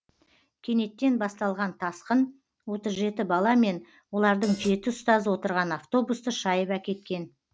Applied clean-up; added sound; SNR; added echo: none; Hi-hat; 18 dB; none.